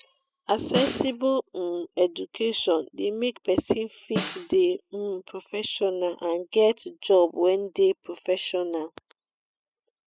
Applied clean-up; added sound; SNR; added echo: classical method spectral subtraction.